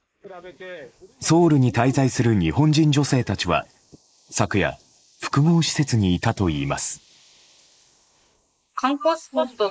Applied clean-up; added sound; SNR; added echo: neural mask model Resemble Enhance denoiser.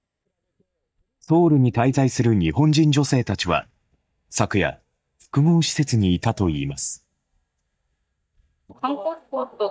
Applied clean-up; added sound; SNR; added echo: neural mask model DeepFilterNet 3.